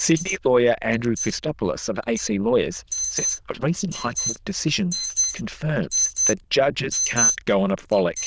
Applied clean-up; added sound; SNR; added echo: neural diffusion model UNIVERSE++.